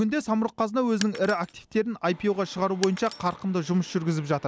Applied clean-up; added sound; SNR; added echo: none; Shatter; 17 dB; none.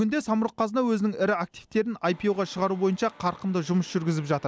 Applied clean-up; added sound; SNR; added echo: none; none; none; none.